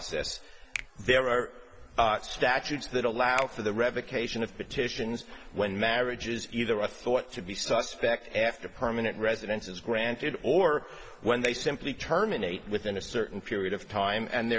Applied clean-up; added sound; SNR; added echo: none; Finger snapping; 18 dB; none.